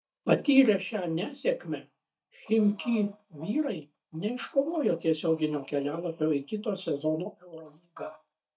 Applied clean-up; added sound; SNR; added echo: neural mask model DeepFilterNet 3.